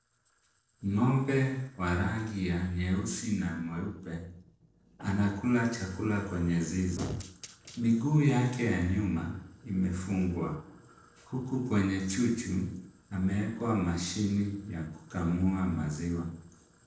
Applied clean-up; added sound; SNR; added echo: neural separator model SepFormer DNS4.